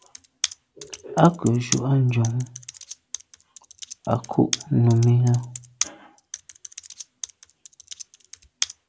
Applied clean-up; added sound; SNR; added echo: none; Computer keyboard; 11 dB; none.